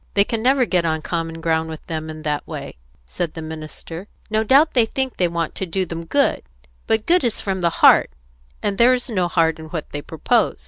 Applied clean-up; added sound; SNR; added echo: none; none; none; none.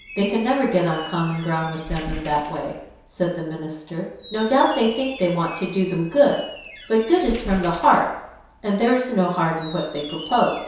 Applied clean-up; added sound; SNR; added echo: none; Squeak; 16 dB; reverberation time 0.7 s.